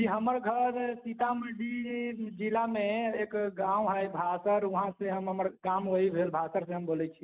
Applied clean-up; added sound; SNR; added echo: none; none; none; none.